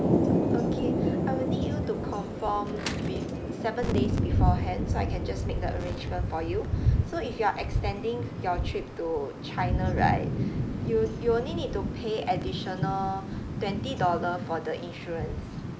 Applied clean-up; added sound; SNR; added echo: none; Thunder; -3 dB; none.